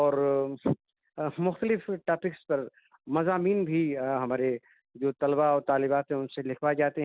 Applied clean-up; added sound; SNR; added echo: none; none; none; none.